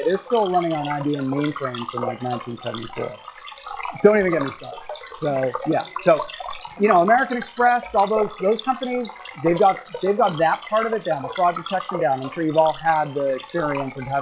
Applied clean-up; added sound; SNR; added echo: classical method log-MMSE.